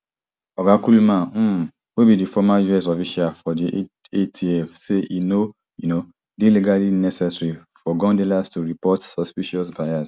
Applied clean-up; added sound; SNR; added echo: none; none; none; none.